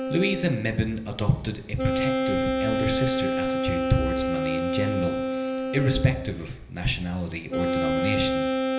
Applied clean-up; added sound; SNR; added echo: none; Wind instrument, woodwind instrument; -1 dB; reverberation time 1.4 s.